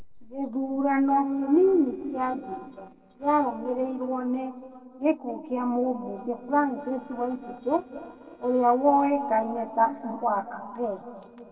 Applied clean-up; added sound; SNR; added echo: neural separator model SepFormer DNS4.